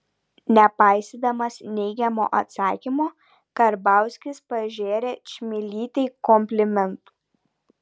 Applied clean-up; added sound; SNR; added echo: none; none; none; none.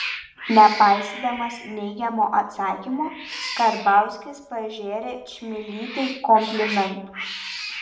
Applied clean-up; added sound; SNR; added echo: none; Cat; 12 dB; reverberation time 0.6 s.